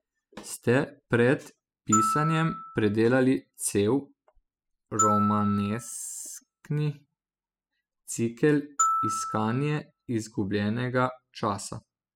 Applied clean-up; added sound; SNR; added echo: classical method spectral subtraction.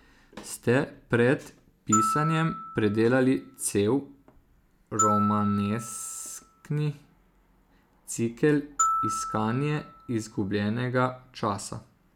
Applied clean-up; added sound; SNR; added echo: none; Glockenspiel; 5 dB; none.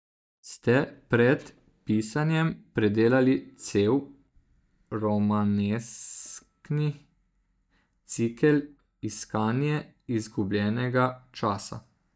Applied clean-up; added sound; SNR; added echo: neural mask model DeepFilterNet 3.